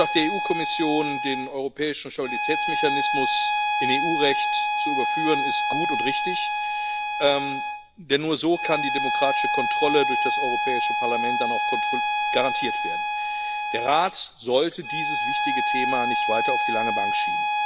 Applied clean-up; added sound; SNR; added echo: none; Bowed string instrument; -2 dB; none.